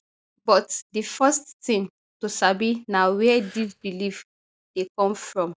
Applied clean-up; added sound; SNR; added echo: neural mask model DeepFilterNet 3.